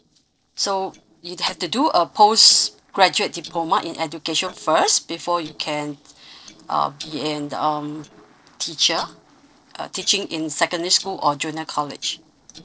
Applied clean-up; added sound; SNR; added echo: neural separator model SepFormer DNS4.